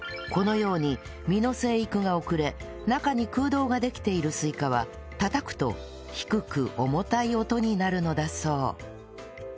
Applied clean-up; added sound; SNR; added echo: none; none; none; none.